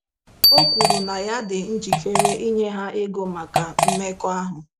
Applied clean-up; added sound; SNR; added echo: none; Fart + Bicycle bell; -4 dB; none.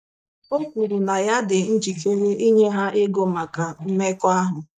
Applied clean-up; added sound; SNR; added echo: neural mask model DeepFilterNet 3.